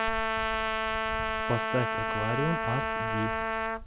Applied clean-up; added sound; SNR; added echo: none; Trumpet; -4 dB; none.